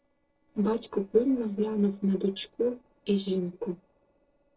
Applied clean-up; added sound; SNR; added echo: neural separator model SepFormer DNS4.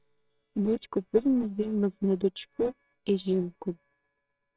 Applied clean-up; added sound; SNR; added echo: neural separator model SepFormer WHAMR!.